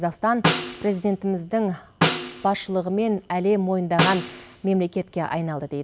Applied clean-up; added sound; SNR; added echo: none; Snare drum; 3 dB; none.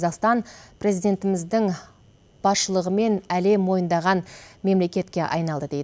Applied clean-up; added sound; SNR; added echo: none; none; none; none.